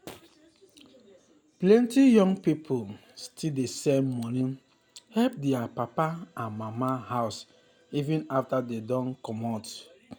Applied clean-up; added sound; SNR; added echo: none; none; none; none.